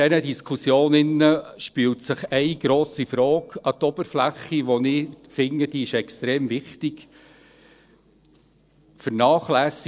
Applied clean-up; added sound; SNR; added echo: neural separator model SepFormer DNS4.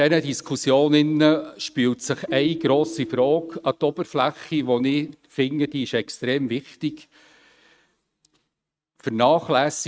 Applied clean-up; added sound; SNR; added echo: neural mask model RNNoise.